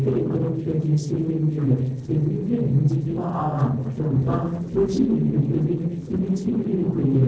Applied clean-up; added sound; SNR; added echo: neural separator model SepFormer DNS4.